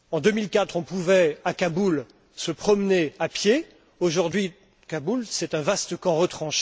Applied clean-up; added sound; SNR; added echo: none; none; none; none.